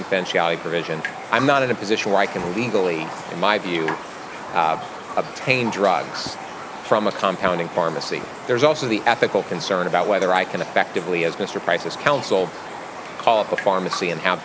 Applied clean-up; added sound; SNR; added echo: none; Raindrop; 11 dB; none.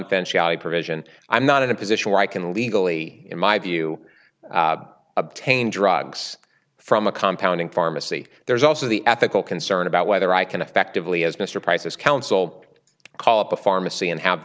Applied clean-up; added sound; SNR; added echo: none; none; none; none.